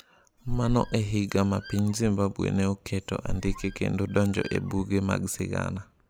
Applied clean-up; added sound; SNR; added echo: none; Squeak; 9 dB; none.